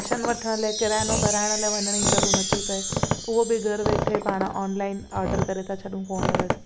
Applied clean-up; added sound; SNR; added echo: none; Squeak + Chime; -1 dB; none.